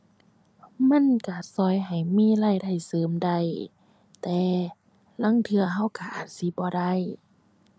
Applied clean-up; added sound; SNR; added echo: none; none; none; none.